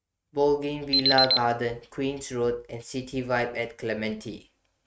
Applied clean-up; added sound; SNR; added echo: neural mask model RNNoise.